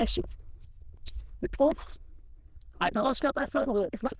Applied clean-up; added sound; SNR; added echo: neural diffusion model UNIVERSE++.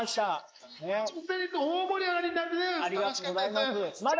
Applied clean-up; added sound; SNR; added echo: neural mask model Resemble Enhance denoiser.